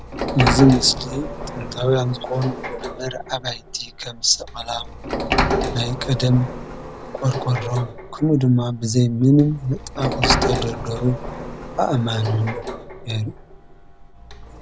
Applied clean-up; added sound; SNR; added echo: none; Sliding door; 5 dB; none.